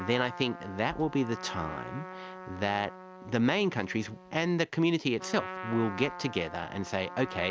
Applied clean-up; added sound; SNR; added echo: none; Trumpet; 12 dB; none.